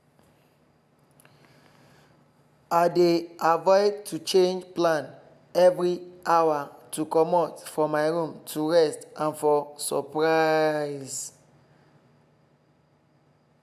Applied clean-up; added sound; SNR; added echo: none; none; none; none.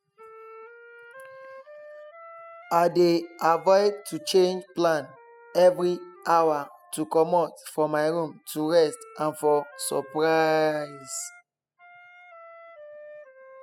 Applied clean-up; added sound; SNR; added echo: classical method spectral subtraction.